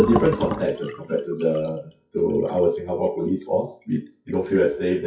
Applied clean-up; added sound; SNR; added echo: classical method WPE with log-MMSE.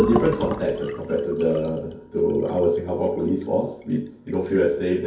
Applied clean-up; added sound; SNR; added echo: none; Fill (with liquid); 13 dB; reverberation time 0.6 s.